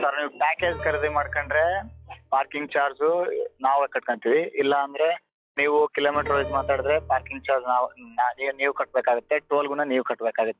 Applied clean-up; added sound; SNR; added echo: classical method log-MMSE.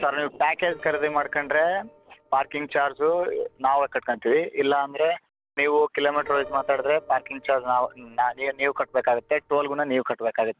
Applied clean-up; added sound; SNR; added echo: neural separator model SepFormer DNS4.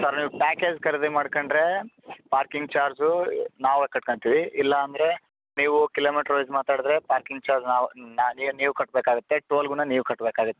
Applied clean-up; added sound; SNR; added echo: none; none; none; none.